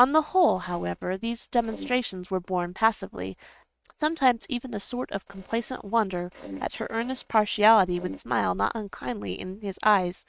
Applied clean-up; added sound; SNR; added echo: neural mask model RNNoise.